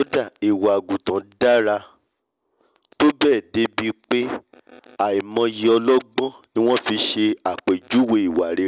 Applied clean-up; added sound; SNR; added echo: none; none; none; none.